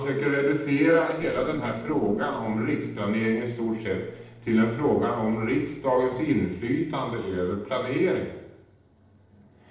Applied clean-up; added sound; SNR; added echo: neural separator model SepFormer DNS4.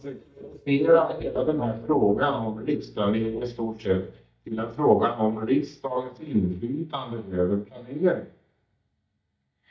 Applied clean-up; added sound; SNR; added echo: neural mask model DeepFilterNet 3.